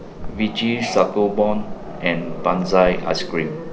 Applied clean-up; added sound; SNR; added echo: none; Growling; 9 dB; none.